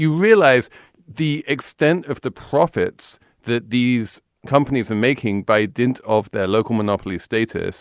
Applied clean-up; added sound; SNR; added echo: none; none; none; none.